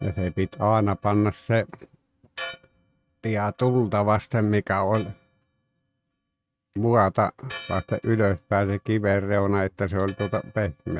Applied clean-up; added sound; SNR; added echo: neural mask model RNNoise.